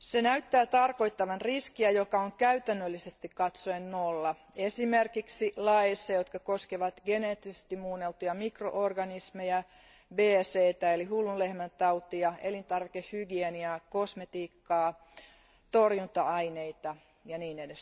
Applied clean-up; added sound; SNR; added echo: none; none; none; none.